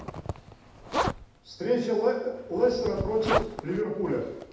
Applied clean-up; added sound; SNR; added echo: none; Zipper (clothing); 5 dB; reverberation time 0.8 s.